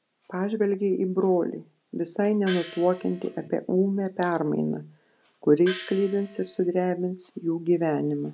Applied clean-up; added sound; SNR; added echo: none; Gong; 14 dB; none.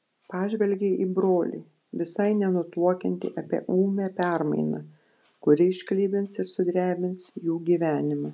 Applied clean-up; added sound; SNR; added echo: none; none; none; none.